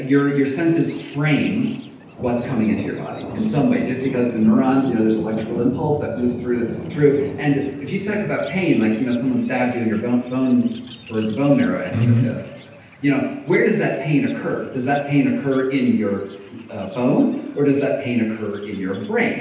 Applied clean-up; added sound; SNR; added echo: none; Thunder; 15 dB; reverberation time 0.9 s.